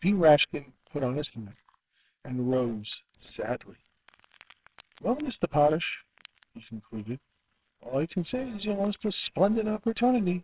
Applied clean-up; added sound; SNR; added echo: neural separator model SepFormer WHAMR!.